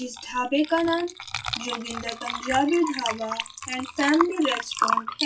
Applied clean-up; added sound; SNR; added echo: classical method WPE with log-MMSE.